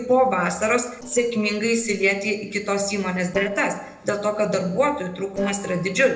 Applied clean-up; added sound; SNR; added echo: neural separator model SepFormer DNS4.